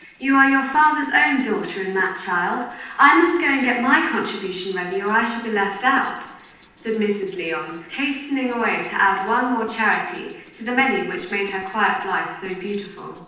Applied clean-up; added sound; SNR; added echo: neural separator model SepFormer DNS4.